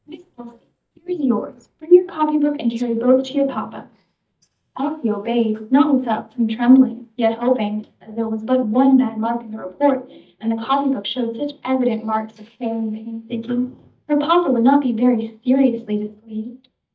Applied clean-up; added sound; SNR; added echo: neural mask model DeepFilterNet 3.